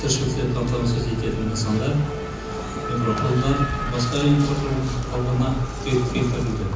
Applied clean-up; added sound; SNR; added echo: none; Race car, auto racing / Accelerating, revving, vroom; 10 dB; none.